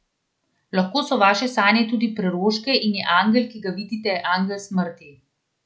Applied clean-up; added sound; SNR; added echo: none; none; none; none.